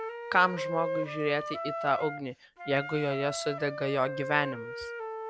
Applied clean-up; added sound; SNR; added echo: none; Wind instrument, woodwind instrument; 6 dB; none.